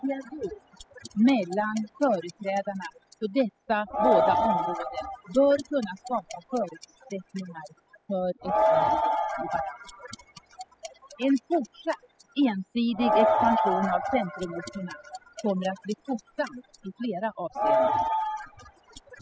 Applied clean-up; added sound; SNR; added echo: classical method spectral subtraction.